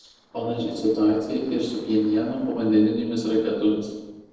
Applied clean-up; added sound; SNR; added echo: neural separator model SepFormer DNS4.